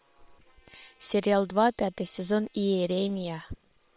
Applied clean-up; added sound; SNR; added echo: neural separator model SepFormer WHAM!.